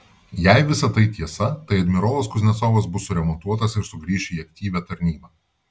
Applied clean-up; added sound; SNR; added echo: none; none; none; none.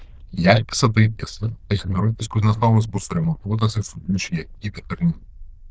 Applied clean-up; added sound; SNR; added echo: neural diffusion model UNIVERSE++.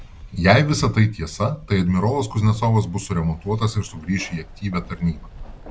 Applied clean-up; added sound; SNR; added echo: none; Keys jangling; 18 dB; none.